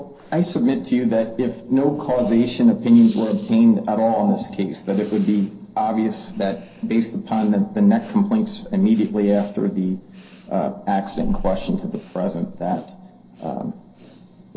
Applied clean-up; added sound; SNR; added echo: neural separator model SepFormer DNS4.